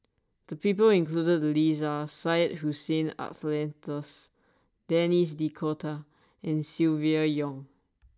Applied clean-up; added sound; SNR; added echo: none; none; none; none.